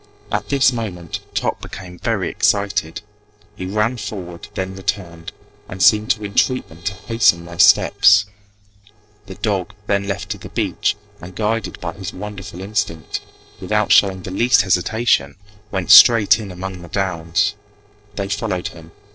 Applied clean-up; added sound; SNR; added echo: neural separator model SepFormer DNS4.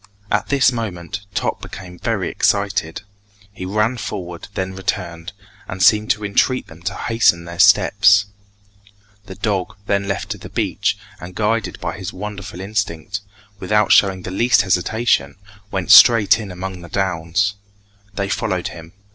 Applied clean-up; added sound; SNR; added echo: none; none; none; none.